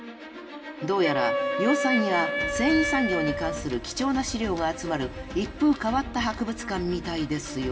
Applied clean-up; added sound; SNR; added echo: none; Wind instrument, woodwind instrument; 2 dB; reverberation time 1.5 s.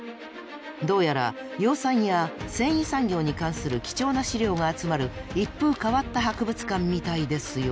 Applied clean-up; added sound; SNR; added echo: none; none; none; none.